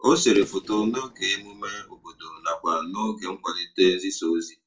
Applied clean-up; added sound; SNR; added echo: neural separator model SepFormer DNS4.